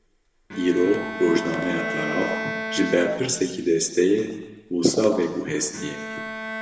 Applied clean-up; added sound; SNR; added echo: none; Bowed string instrument; 9 dB; reverberation time 1.2 s.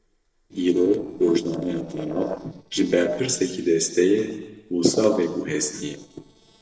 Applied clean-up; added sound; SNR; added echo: neural separator model SepFormer DNS4.